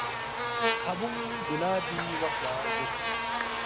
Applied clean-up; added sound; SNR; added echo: none; Buzz; -5 dB; none.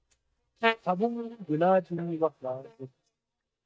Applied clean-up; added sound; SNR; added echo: neural mask model DeepFilterNet 3.